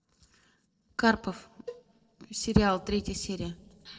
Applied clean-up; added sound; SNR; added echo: neural separator model SepFormer DNS4.